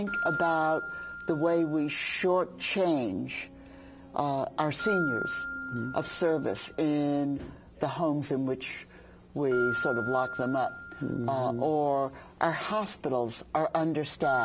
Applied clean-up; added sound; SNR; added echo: none; Keyboard (musical); 10 dB; none.